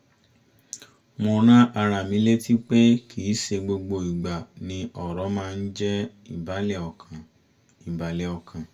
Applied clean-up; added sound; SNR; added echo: none; none; none; reverberation time 0.1 s.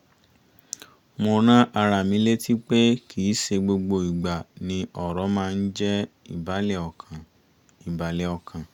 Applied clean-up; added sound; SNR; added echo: none; none; none; none.